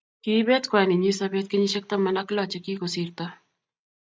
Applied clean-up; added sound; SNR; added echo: none; none; none; none.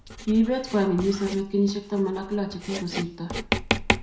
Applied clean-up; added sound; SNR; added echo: none; Writing; 5 dB; reverberation time 0.6 s.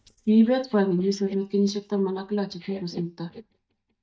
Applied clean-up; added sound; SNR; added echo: neural mask model DeepFilterNet 3.